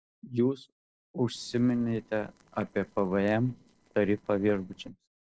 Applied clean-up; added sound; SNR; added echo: neural separator model SepFormer DNS4.